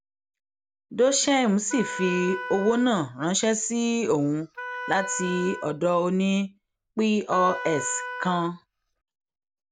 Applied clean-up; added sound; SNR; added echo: none; Wind instrument, woodwind instrument; 11 dB; none.